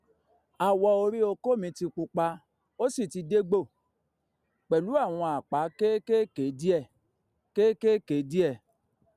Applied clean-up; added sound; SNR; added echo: none; none; none; none.